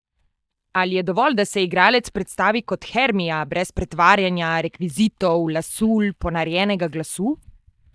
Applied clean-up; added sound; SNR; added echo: neural mask model DeepFilterNet 3.